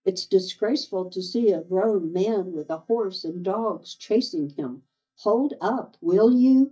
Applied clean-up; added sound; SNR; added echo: neural mask model DeepFilterNet 3.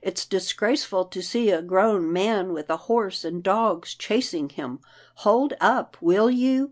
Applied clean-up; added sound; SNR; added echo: none; none; none; none.